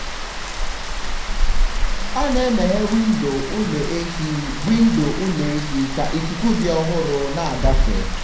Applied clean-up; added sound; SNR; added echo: none; Rain; 0 dB; reverberation time 0.5 s.